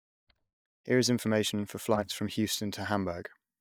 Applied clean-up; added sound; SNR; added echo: neural mask model DeepFilterNet 3.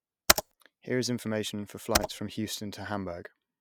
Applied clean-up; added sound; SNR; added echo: neural mask model RNNoise.